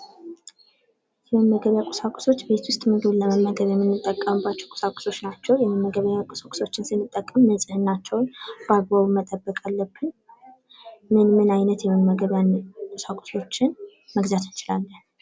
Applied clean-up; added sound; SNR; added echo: none; none; none; none.